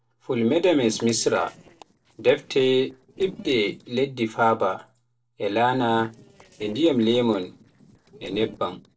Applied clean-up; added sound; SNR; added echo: neural separator model SepFormer DNS4.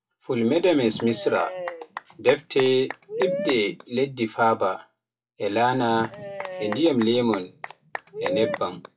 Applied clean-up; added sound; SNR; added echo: classical method WPE with log-MMSE.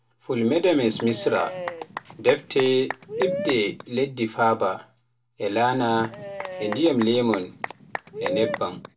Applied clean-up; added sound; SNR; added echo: none; Applause / Cheering / Clapping; 8 dB; reverberation time 0.2 s.